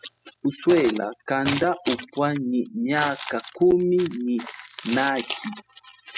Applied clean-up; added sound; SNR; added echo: classical method spectral subtraction.